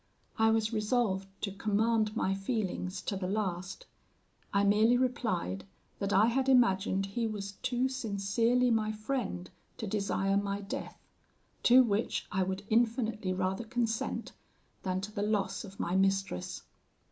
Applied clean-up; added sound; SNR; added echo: none; none; none; none.